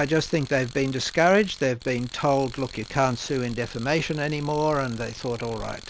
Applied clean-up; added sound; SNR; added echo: none; Tools; 18 dB; none.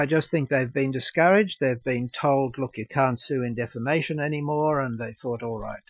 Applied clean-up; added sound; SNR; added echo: classical method Wiener filter.